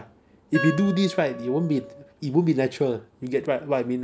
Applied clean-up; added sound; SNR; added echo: none; Wind instrument, woodwind instrument; 11 dB; none.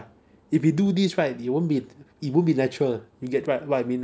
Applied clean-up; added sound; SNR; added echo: none; none; none; none.